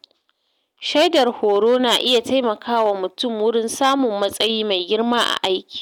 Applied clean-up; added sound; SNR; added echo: none; none; none; none.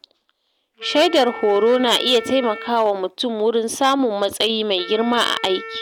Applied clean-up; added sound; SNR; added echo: none; Wind instrument, woodwind instrument; 17 dB; none.